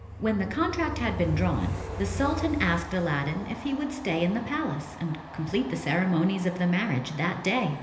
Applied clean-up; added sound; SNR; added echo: none; Train; 9 dB; reverberation time 1.4 s.